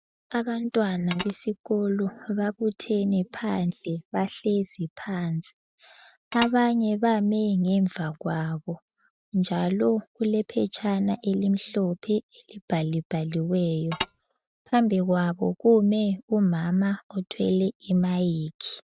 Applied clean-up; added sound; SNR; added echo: neural mask model RNNoise.